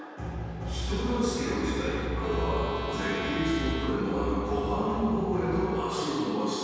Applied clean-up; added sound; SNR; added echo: none; Bowed string instrument; 12 dB; reverberation time 2.2 s.